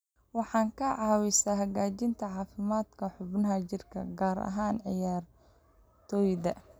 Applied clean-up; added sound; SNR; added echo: none; none; none; none.